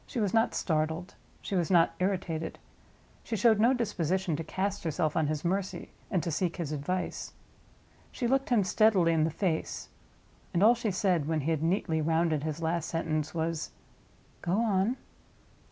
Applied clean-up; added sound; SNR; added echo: none; none; none; none.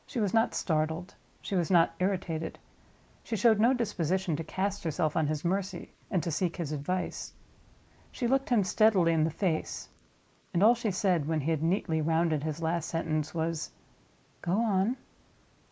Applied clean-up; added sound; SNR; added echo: neural mask model Resemble Enhance denoiser.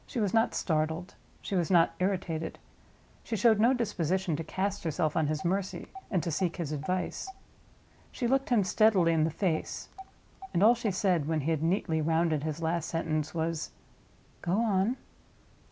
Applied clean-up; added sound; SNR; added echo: none; Telephone; 18 dB; none.